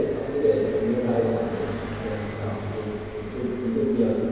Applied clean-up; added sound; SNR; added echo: none; Car passing by; 9 dB; reverberation time 2.2 s.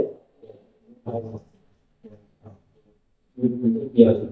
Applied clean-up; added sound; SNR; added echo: neural mask model DeepFilterNet 3.